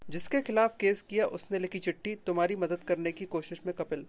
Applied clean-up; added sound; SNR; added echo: none; none; none; none.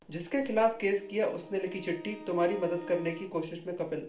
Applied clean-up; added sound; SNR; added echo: none; Wind instrument, woodwind instrument; 19 dB; reverberation time 0.4 s.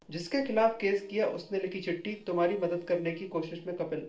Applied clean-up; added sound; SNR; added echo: neural separator model SepFormer DNS4.